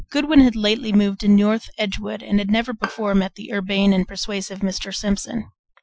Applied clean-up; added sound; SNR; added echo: classical method Wiener filter.